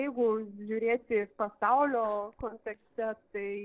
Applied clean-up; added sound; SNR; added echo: neural separator model SepFormer DNS4.